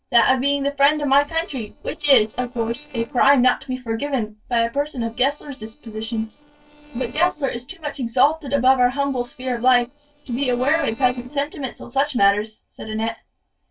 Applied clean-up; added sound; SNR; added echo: neural separator model SepFormer DNS4.